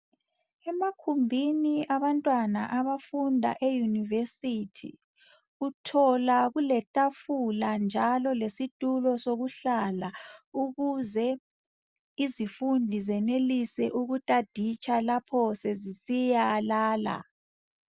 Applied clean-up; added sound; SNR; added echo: none; none; none; none.